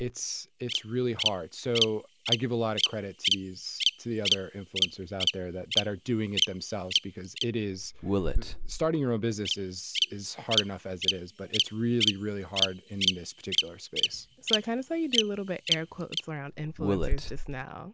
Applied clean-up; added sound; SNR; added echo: none; Bird vocalization, bird call, bird song; -2 dB; none.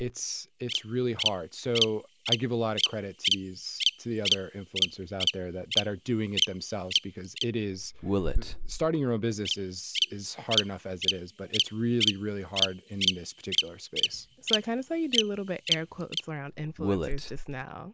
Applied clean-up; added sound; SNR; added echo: neural mask model Resemble Enhance denoiser.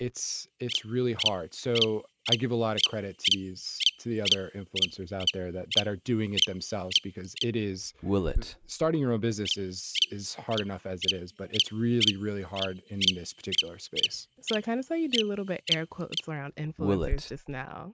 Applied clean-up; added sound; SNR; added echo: neural mask model RNNoise.